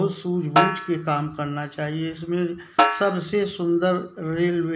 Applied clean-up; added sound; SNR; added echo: none; Snare drum; 2 dB; none.